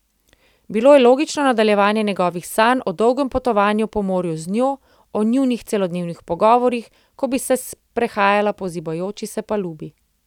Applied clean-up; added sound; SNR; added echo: none; none; none; none.